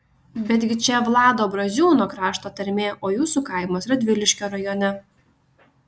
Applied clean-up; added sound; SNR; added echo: none; none; none; none.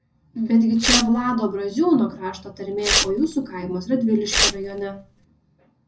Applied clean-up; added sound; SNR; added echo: none; Tearing; 3 dB; reverberation time 0.4 s.